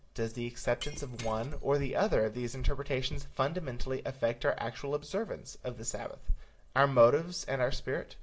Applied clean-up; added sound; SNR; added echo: none; Shatter; 19 dB; reverberation time 0.3 s.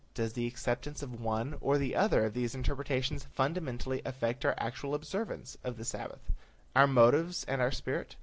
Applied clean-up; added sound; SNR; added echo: none; none; none; none.